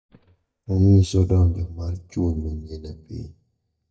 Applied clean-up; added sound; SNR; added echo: neural mask model DeepFilterNet 3.